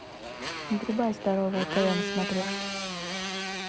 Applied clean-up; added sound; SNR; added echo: none; Motorcycle; 3 dB; none.